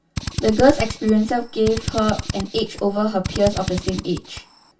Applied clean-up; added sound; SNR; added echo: none; Drill; 8 dB; reverberation time 0.1 s.